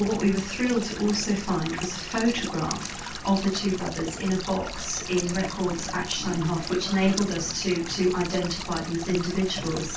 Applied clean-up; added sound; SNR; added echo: none; Stream; 11 dB; reverberation time 0.3 s.